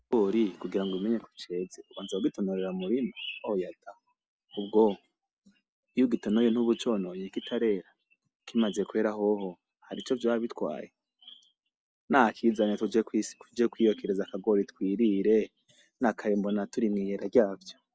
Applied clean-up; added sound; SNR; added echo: none; none; none; none.